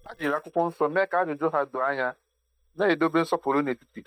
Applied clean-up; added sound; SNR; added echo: neural mask model DeepFilterNet 3.